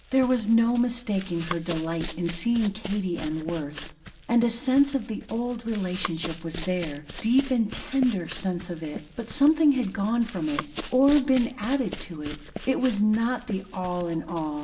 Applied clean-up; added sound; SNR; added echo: none; Run; 13 dB; reverberation time 0.8 s.